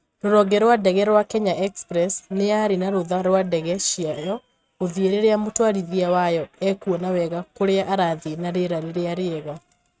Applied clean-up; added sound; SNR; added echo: neural mask model RNNoise.